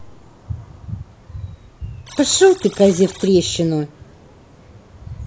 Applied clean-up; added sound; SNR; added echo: none; Dog + Alarm; 15 dB; none.